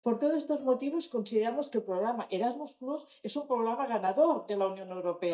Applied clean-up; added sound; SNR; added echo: neural mask model DeepFilterNet 3.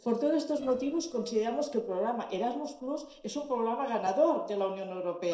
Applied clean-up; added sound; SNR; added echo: neural separator model SepFormer DNS4.